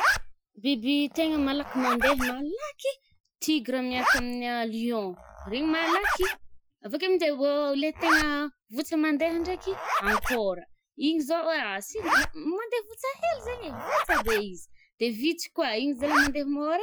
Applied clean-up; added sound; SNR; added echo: classical method Wiener filter.